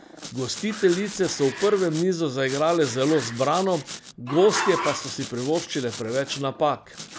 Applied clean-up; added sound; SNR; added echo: none; Growling + Domestic sounds, home sounds; 11 dB; none.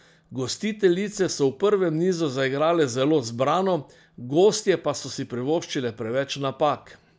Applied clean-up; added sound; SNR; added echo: none; none; none; none.